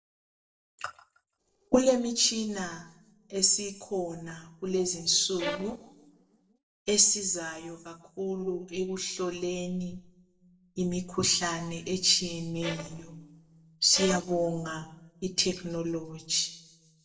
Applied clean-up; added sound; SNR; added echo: neural separator model SepFormer DNS4.